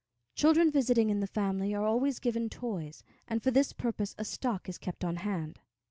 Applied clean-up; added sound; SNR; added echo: none; none; none; none.